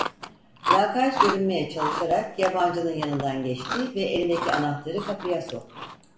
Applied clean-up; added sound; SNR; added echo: none; Chewing, mastication; 4 dB; reverberation time 0.5 s.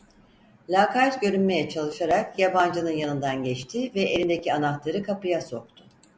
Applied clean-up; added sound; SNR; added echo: none; none; none; none.